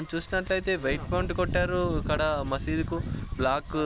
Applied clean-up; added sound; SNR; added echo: none; none; none; none.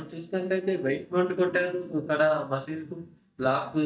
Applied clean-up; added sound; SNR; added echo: neural mask model DeepFilterNet 3.